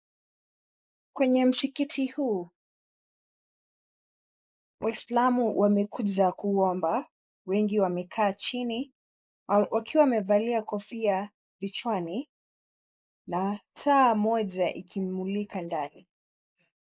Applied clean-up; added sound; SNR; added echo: neural mask model Resemble Enhance denoiser.